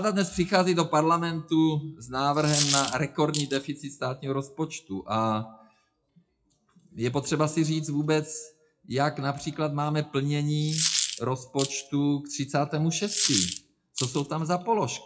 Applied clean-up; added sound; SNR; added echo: classical method WPE with log-MMSE.